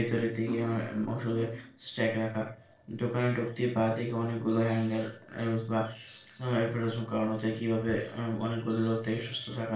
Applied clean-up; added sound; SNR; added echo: neural separator model SepFormer DNS4.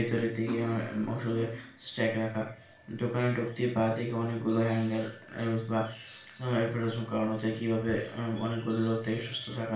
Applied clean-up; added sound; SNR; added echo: none; Cutlery, silverware; 13 dB; reverberation time 0.3 s.